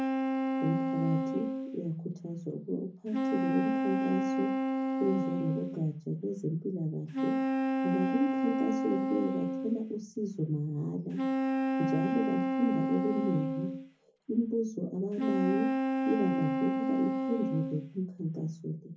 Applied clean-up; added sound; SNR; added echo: none; Wind instrument, woodwind instrument; -1 dB; reverberation time 0.4 s.